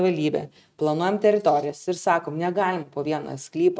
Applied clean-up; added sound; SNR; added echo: neural mask model RNNoise.